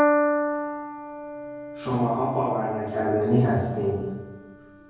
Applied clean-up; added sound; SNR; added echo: none; Piano; 2 dB; reverberation time 1.3 s.